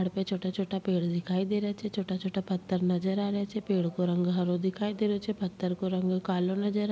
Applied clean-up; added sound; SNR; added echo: none; none; none; none.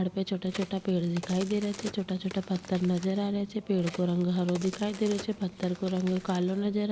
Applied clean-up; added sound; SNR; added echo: none; Crack; 17 dB; none.